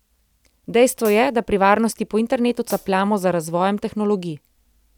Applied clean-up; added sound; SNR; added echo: none; Hi-hat; 19 dB; none.